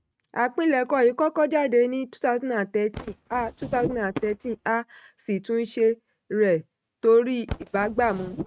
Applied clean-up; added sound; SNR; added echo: neural mask model RNNoise.